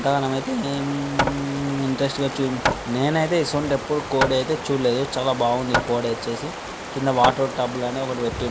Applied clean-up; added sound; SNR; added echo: none; Hammer + Stream; 5 dB; none.